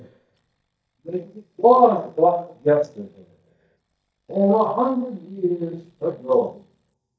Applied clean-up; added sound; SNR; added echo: neural mask model DeepFilterNet 3.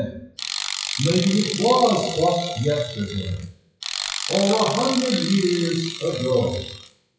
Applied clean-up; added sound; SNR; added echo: classical method WPE with log-MMSE.